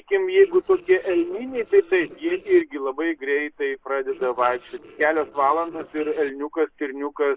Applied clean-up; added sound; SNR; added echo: neural separator model SepFormer DNS4.